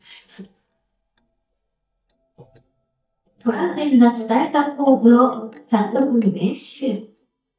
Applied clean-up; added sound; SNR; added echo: neural mask model DeepFilterNet 3.